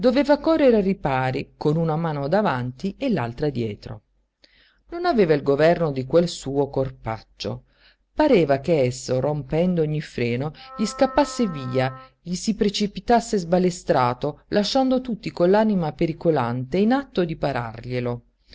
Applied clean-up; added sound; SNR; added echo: none; Wind instrument, woodwind instrument; 18 dB; none.